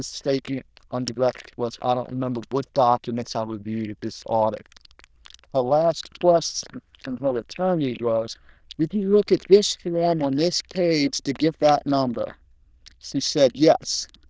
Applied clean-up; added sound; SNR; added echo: neural diffusion model UNIVERSE++.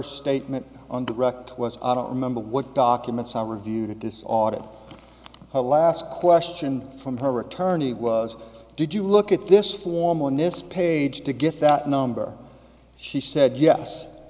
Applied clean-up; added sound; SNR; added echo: none; none; none; none.